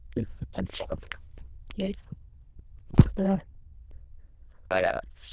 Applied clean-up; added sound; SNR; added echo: neural diffusion model UNIVERSE++.